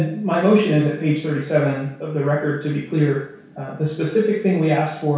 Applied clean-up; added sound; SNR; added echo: none; none; none; reverberation time 0.6 s.